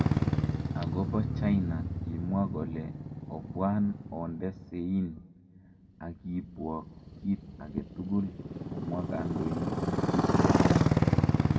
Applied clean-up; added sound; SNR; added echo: none; Motorcycle; -4 dB; reverberation time 1.8 s.